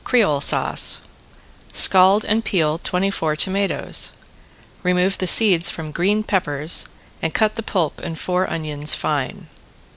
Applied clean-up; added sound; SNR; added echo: none; none; none; none.